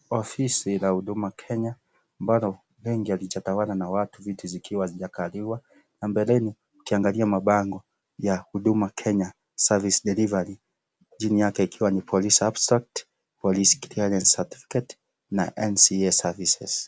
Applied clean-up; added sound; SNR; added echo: none; none; none; none.